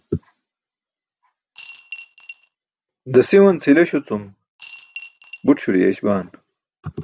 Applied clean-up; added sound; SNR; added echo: none; Coin (dropping) / Glass; 17 dB; none.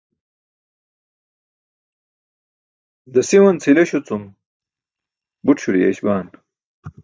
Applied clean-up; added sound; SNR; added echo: neural mask model DeepFilterNet 3.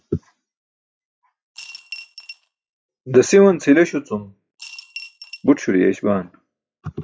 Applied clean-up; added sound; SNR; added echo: classical method log-MMSE.